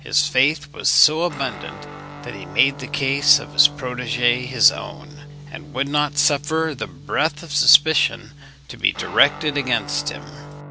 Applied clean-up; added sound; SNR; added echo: none; Guitar; 15 dB; none.